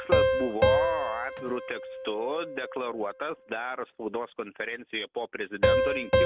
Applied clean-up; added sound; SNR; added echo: none; Piano; -4 dB; none.